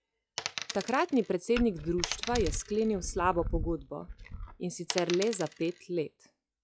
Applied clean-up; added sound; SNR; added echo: classical method log-MMSE.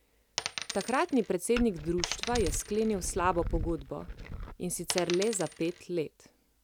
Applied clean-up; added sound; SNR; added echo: none; Glass + Coin (dropping); 6 dB; none.